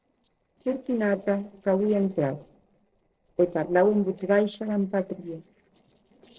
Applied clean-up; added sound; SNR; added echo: neural separator model SepFormer DNS4.